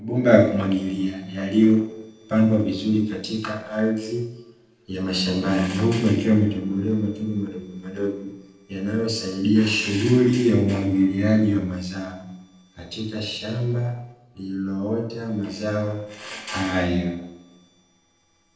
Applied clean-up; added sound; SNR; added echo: neural separator model SepFormer DNS4.